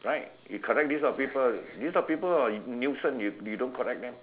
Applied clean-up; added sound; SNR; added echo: none; none; none; none.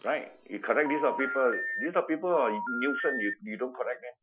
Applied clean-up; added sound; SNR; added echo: classical method Wiener filter.